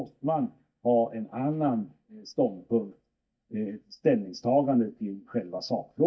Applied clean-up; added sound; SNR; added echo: neural mask model DeepFilterNet 3.